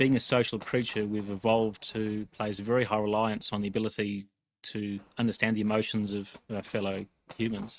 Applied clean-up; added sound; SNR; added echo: neural mask model RNNoise.